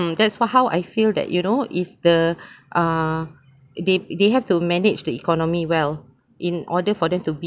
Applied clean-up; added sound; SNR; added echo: none; none; none; none.